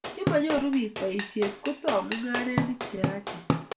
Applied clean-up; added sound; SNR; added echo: none; Drum / Drum kit; 3 dB; reverberation time 0.2 s.